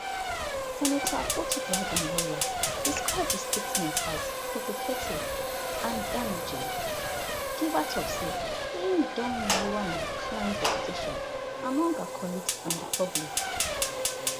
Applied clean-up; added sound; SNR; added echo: none; Race car, auto racing / Accelerating, revving, vroom / Mechanisms + Fire; -3 dB; none.